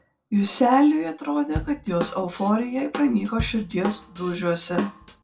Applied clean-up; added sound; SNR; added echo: none; Drum / Drum kit; 10 dB; reverberation time 0.2 s.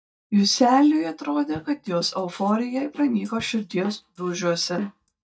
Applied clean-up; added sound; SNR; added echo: neural mask model DeepFilterNet 3.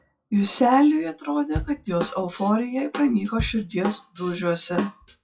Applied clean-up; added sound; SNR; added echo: classical method WPE with log-MMSE.